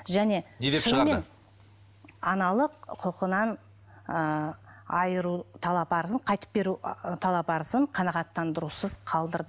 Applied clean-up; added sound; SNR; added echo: none; none; none; none.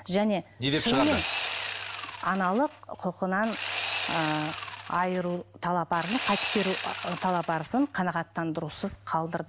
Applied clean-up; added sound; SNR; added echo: none; Sawing; 6 dB; none.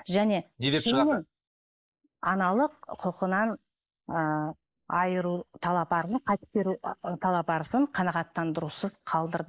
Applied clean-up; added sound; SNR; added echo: neural mask model Resemble Enhance denoiser.